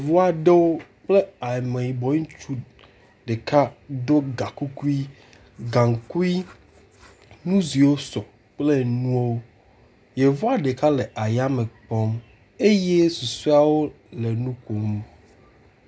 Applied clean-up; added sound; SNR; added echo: none; none; none; none.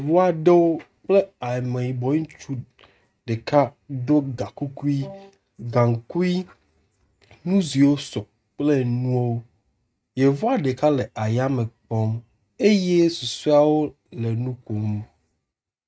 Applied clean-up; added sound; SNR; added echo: neural mask model RNNoise.